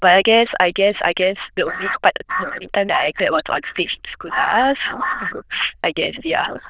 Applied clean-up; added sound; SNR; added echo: neural diffusion model UNIVERSE++.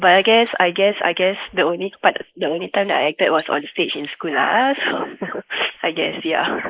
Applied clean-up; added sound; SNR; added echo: neural mask model Resemble Enhance denoiser.